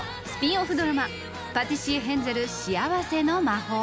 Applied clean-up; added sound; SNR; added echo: none; none; none; none.